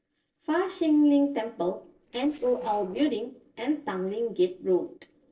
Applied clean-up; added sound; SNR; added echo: neural separator model SepFormer DNS4.